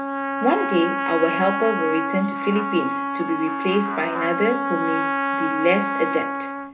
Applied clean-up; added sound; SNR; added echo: none; Trumpet; 1 dB; reverberation time 0.2 s.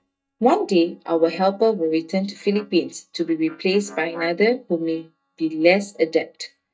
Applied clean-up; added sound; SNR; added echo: neural mask model DeepFilterNet 3.